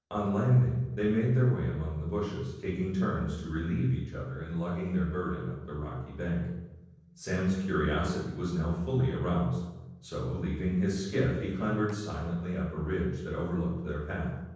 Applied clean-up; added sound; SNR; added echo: neural separator model SepFormer DNS4.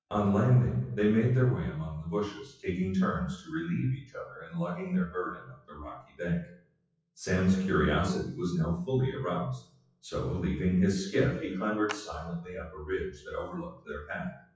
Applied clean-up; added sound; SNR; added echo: classical method WPE with log-MMSE.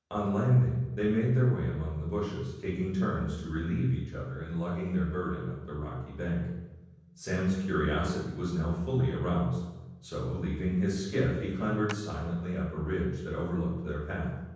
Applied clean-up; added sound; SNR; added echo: none; Clapping; 19 dB; reverberation time 1.1 s.